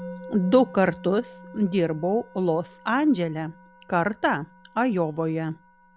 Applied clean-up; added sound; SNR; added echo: none; Musical instrument; 19 dB; none.